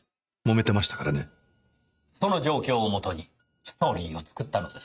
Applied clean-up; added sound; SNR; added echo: neural mask model RNNoise.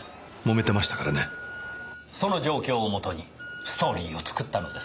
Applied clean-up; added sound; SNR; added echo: none; Wind instrument, woodwind instrument; 14 dB; none.